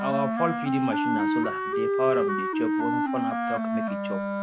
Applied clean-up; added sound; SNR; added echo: none; Wind instrument, woodwind instrument; -4 dB; none.